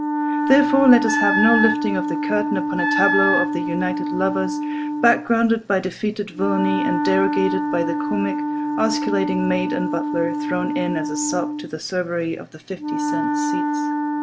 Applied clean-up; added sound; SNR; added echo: none; Wind instrument, woodwind instrument + Wind instrument, woodwind instrument; 1 dB; none.